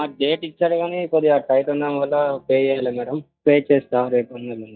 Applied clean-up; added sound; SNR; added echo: neural mask model DeepFilterNet 3.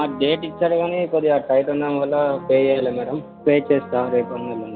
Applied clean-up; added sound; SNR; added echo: none; Brass instrument; 16 dB; none.